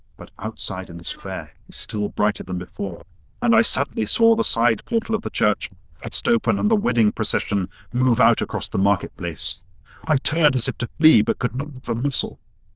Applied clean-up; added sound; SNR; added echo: neural diffusion model UNIVERSE++.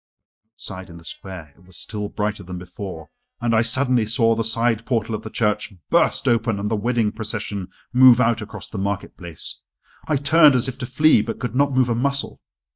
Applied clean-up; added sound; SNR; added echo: neural mask model DeepFilterNet 3.